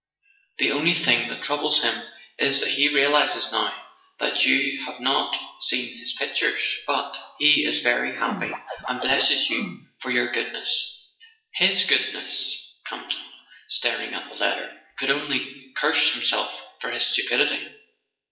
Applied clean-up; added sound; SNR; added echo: classical method WPE with log-MMSE.